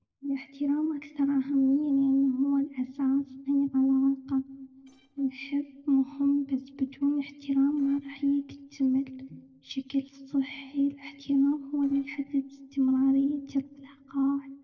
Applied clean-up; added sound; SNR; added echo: neural separator model SepFormer DNS4.